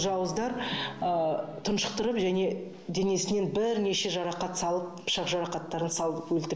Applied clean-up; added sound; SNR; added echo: none; none; none; none.